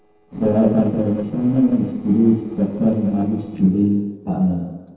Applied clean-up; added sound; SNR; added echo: neural separator model SepFormer DNS4.